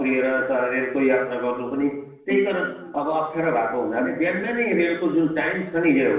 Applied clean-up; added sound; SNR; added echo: none; Bowed string instrument; 13 dB; reverberation time 0.8 s.